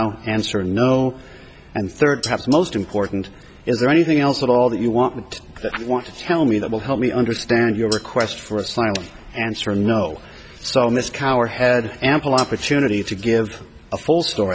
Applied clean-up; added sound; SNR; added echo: none; Dishes, pots, and pans; 16 dB; none.